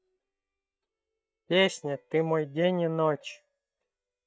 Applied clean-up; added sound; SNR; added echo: neural mask model DeepFilterNet 3.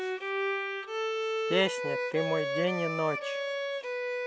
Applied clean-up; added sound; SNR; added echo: none; Bowed string instrument; -1 dB; none.